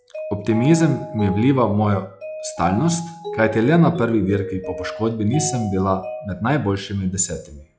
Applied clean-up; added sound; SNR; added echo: classical method log-MMSE.